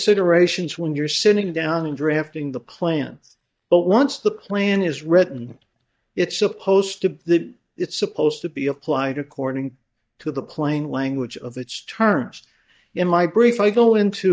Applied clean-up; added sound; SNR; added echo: neural mask model DeepFilterNet 3.